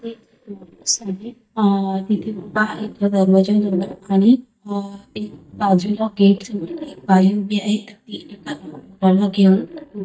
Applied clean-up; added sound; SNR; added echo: neural mask model DeepFilterNet 3.